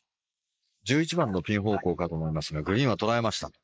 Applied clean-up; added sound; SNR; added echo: neural mask model Resemble Enhance denoiser.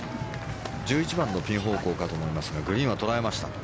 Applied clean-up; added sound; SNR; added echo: none; Cheering; 17 dB; none.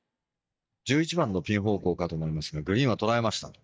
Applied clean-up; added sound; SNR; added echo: neural mask model DeepFilterNet 3.